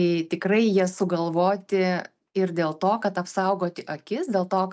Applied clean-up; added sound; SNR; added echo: none; none; none; none.